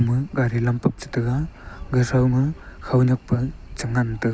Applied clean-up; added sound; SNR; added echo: none; Bird vocalization, bird call, bird song; 17 dB; none.